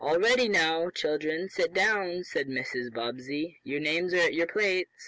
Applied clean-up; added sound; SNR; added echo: none; none; none; none.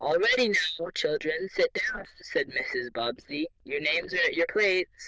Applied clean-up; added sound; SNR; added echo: neural diffusion model UNIVERSE++.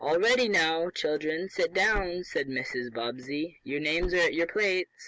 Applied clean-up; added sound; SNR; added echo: none; Slam / Car; 15 dB; none.